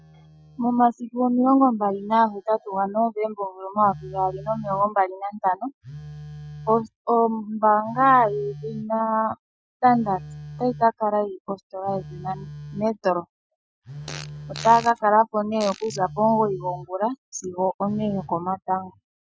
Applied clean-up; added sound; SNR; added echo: classical method Wiener filter.